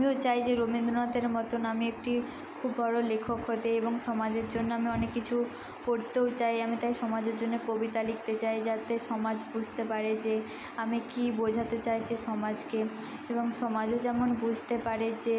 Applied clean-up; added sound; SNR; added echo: none; none; none; none.